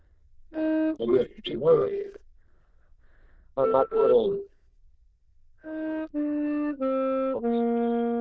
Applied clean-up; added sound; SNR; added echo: neural diffusion model UNIVERSE++.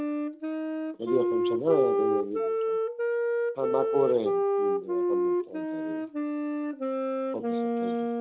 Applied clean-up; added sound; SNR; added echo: none; Wind instrument, woodwind instrument; -5 dB; none.